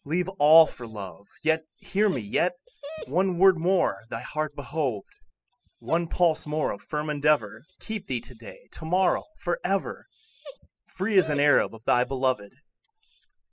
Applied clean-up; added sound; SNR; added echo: classical method spectral subtraction.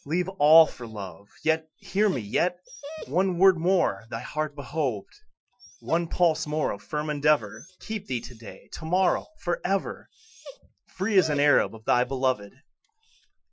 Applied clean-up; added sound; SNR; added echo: classical method Wiener filter.